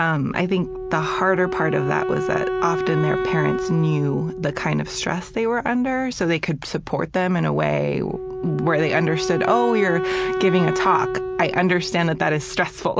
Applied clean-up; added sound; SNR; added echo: none; Wind instrument, woodwind instrument; 5 dB; none.